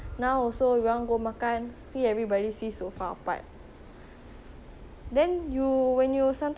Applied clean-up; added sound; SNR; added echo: none; none; none; none.